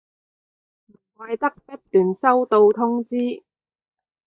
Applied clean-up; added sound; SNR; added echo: neural mask model DeepFilterNet 3.